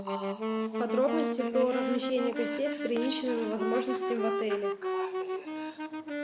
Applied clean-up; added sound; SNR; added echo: none; Wind instrument, woodwind instrument; 1 dB; none.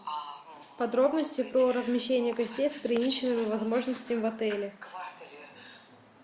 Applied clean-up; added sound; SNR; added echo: none; none; none; none.